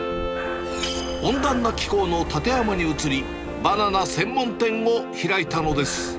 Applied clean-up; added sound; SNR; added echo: none; Breathing; 11 dB; none.